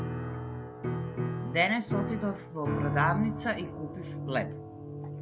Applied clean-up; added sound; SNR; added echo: none; Piano; 1 dB; none.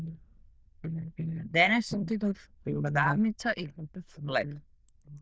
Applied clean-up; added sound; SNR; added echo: neural diffusion model UNIVERSE++.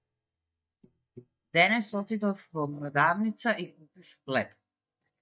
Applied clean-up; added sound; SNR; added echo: neural mask model DeepFilterNet 3.